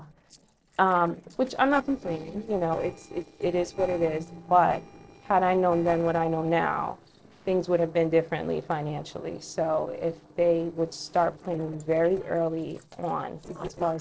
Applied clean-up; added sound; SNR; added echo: neural separator model SepFormer DNS4.